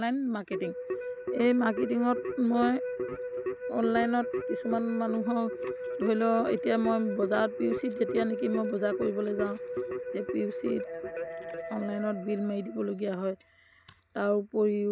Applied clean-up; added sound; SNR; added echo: none; Keyboard (musical); 6 dB; none.